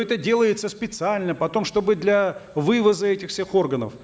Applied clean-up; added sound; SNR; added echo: none; none; none; none.